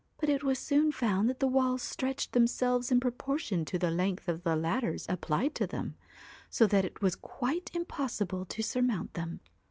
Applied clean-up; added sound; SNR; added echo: none; none; none; none.